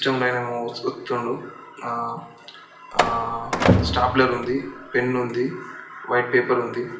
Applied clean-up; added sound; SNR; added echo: none; Slam; 0 dB; reverberation time 0.7 s.